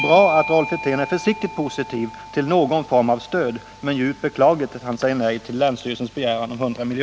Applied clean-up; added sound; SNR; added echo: none; Bell / Doorbell; 13 dB; none.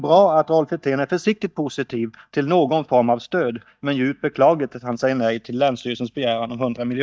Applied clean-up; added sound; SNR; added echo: neural mask model DeepFilterNet 3.